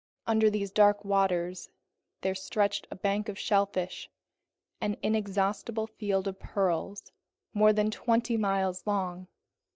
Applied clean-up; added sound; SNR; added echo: neural mask model DeepFilterNet 3.